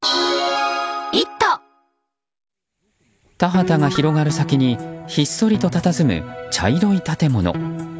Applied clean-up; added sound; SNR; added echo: none; none; none; none.